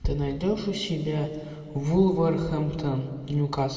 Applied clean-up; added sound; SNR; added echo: none; none; none; reverberation time 1.6 s.